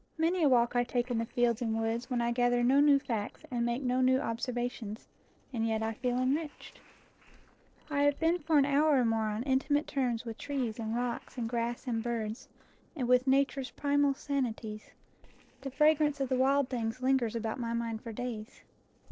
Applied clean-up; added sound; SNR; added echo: neural separator model SepFormer DNS4.